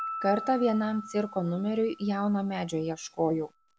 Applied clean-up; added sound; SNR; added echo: none; Piano; 13 dB; none.